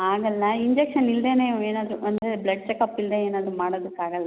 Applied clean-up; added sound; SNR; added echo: none; none; none; none.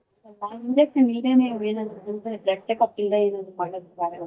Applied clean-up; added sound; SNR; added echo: neural mask model DeepFilterNet 3.